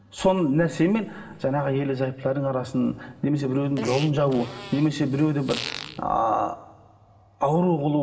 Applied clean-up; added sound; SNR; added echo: none; Fart; 13 dB; reverberation time 2.9 s.